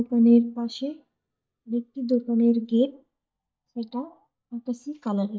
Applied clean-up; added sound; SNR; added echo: neural mask model DeepFilterNet 3.